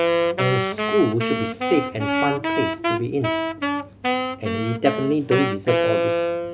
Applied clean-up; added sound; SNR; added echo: none; Wind instrument, woodwind instrument; -1 dB; none.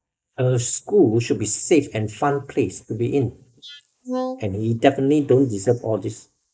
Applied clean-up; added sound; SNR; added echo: neural mask model Resemble Enhance denoiser.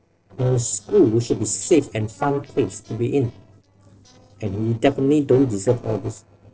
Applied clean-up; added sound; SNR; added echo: neural separator model SepFormer DNS4.